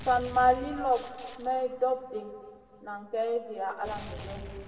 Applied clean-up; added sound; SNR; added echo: none; Gunshot, gunfire; 15 dB; reverberation time 2.0 s.